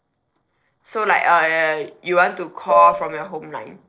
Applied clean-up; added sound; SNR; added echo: neural separator model SepFormer DNS4.